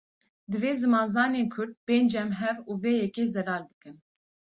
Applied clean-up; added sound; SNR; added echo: none; none; none; none.